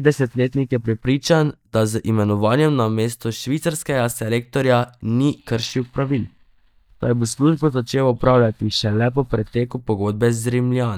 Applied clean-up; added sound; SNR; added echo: neural mask model DeepFilterNet 3.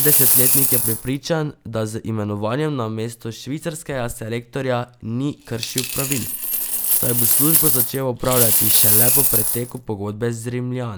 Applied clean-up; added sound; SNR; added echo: none; Coin (dropping); -3 dB; none.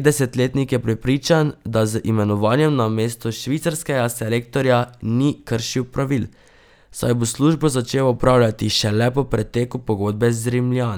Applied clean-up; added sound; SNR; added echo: none; none; none; none.